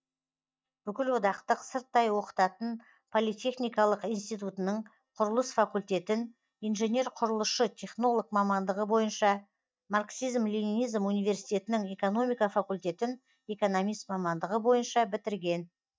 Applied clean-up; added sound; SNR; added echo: neural mask model DeepFilterNet 3.